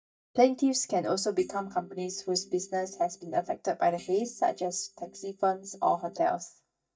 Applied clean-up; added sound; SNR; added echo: neural mask model DeepFilterNet 3.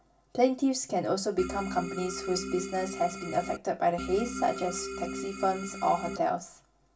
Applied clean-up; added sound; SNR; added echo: none; Organ; 7 dB; reverberation time 0.2 s.